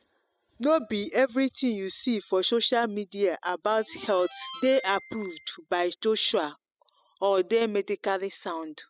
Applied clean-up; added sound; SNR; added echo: classical method spectral subtraction.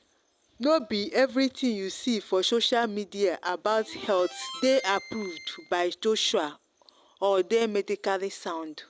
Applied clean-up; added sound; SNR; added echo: none; Harmonica; 15 dB; none.